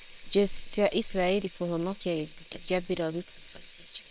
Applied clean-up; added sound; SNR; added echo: neural separator model SepFormer WHAM!.